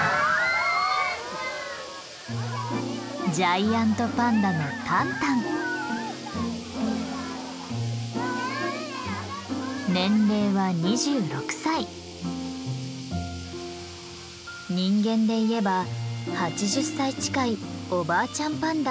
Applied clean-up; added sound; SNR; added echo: none; none; none; none.